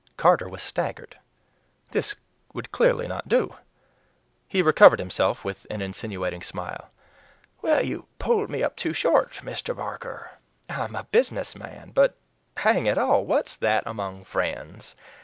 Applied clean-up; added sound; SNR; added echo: none; none; none; none.